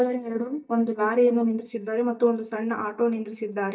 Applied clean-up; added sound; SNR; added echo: neural mask model DeepFilterNet 3.